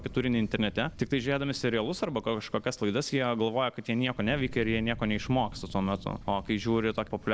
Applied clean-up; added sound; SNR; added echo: none; Fire; 16 dB; none.